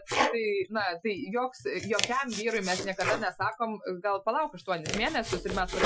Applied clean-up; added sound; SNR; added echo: classical method Wiener filter.